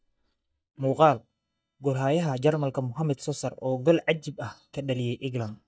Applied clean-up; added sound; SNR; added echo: neural mask model DeepFilterNet 3.